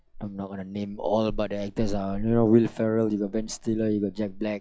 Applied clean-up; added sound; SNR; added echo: classical method log-MMSE.